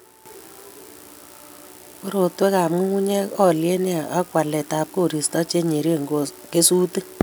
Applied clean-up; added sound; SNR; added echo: none; none; none; none.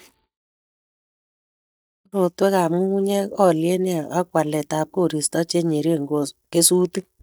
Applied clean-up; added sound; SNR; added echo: neural mask model DeepFilterNet 3.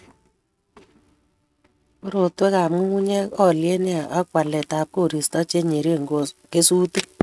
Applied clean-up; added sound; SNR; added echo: neural mask model RNNoise.